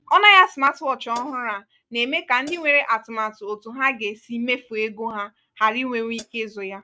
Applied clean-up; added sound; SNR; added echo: neural mask model RNNoise.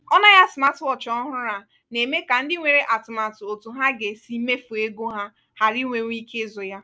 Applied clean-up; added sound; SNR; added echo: none; none; none; none.